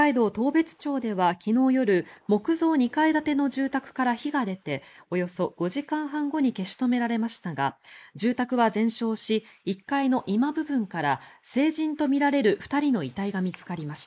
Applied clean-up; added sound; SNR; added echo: neural mask model Resemble Enhance denoiser.